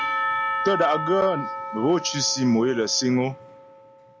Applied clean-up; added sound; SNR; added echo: none; Church bell / Percussion; 5 dB; none.